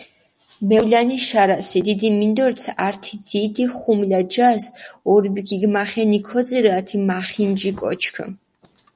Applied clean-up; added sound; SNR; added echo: none; none; none; none.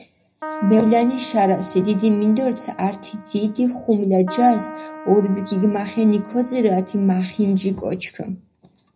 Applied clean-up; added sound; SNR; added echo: none; Keyboard (musical); 16 dB; reverberation time 0.3 s.